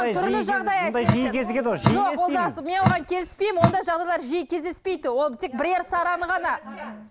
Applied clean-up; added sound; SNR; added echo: none; Drip; 1 dB; none.